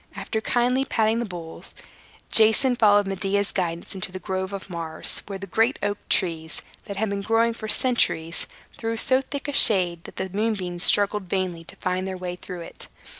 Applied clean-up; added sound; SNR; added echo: none; none; none; none.